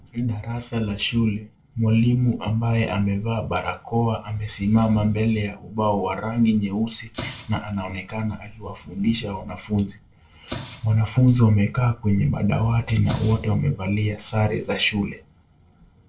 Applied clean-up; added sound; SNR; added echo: neural separator model SepFormer DNS4.